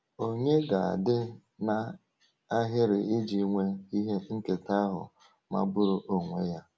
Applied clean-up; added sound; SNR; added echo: none; none; none; none.